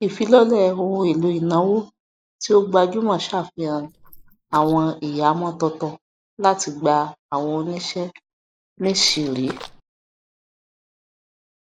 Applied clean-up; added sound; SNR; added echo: neural mask model Resemble Enhance denoiser.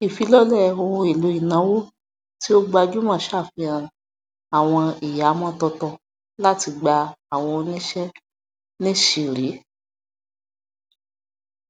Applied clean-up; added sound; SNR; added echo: none; none; none; none.